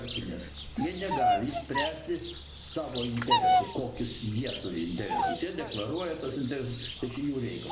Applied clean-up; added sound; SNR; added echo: none; Bird vocalization, bird call, bird song; -1 dB; none.